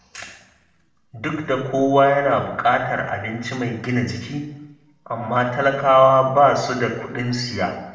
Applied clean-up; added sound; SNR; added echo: none; none; none; reverberation time 0.8 s.